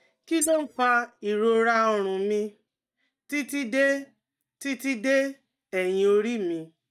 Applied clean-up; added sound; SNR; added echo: neural mask model DeepFilterNet 3.